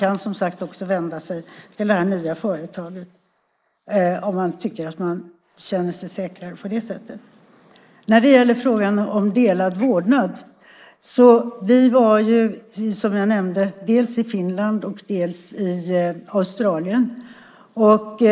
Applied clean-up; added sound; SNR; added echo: neural mask model Resemble Enhance denoiser.